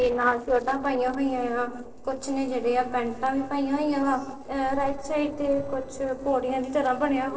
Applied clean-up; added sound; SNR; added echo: neural separator model SepFormer DNS4.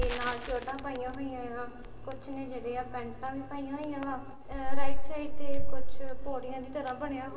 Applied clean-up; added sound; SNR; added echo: none; Crackle; 19 dB; reverberation time 2.8 s.